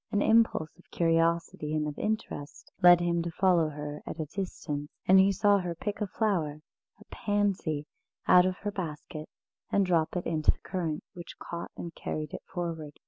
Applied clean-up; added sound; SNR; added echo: none; none; none; none.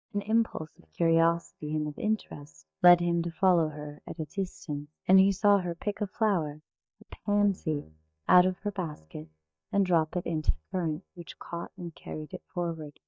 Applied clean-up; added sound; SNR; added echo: neural mask model DeepFilterNet 3.